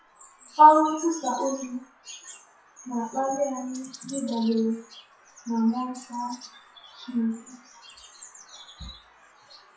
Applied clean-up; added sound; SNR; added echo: classical method WPE with log-MMSE.